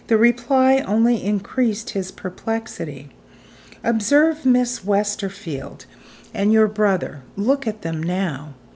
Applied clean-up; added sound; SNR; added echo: none; none; none; none.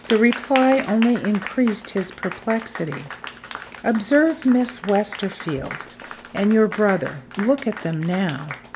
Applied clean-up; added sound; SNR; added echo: none; Applause; 13 dB; none.